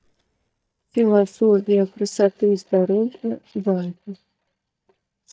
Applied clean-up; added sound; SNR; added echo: neural mask model DeepFilterNet 3.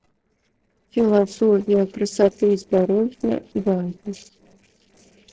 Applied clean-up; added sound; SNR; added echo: neural separator model SepFormer DNS4.